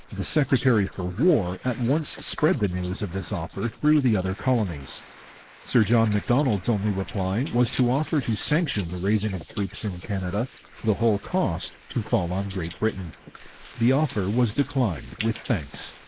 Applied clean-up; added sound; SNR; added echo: neural mask model Resemble Enhance denoiser.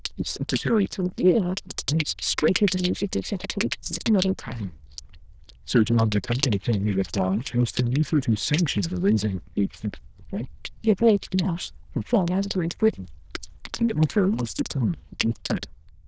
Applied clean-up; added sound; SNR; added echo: neural diffusion model UNIVERSE++.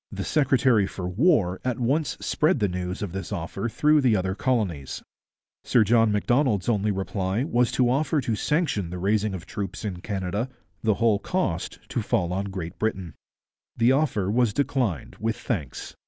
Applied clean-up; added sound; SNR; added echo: none; none; none; none.